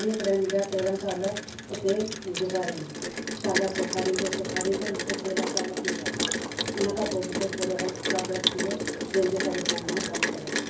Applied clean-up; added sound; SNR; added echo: none; Rain; 1 dB; reverberation time 0.2 s.